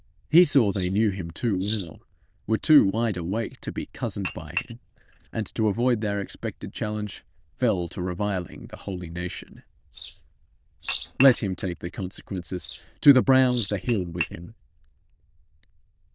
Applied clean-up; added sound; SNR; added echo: neural diffusion model UNIVERSE++.